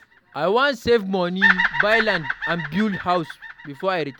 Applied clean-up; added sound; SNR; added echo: none; Bird vocalization, bird call, bird song; 3 dB; none.